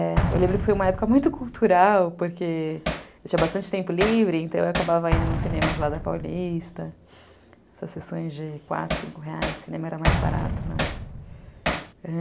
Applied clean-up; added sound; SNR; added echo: none; Explosion + Hammer; 4 dB; none.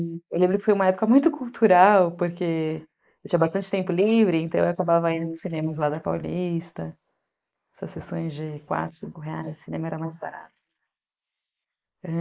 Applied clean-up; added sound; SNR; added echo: neural mask model Resemble Enhance denoiser.